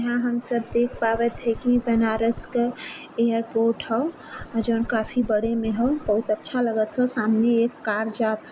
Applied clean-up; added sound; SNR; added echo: none; Knock; 18 dB; none.